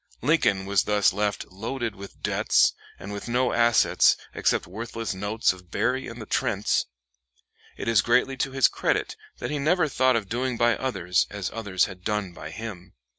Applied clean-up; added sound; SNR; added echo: none; none; none; none.